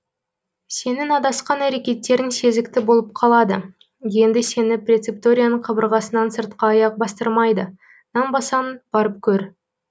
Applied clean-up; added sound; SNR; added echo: none; none; none; none.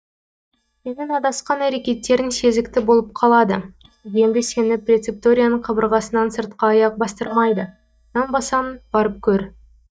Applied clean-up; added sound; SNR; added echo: neural mask model DeepFilterNet 3.